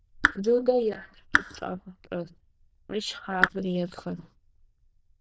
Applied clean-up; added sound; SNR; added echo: neural diffusion model UNIVERSE++.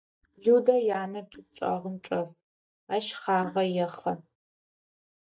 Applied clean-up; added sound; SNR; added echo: neural mask model DeepFilterNet 3.